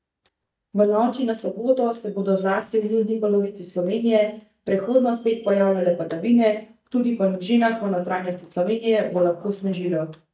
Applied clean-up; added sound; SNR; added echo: neural mask model DeepFilterNet 3.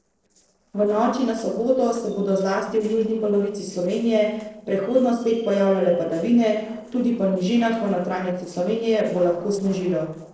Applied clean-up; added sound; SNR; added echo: neural separator model SepFormer DNS4.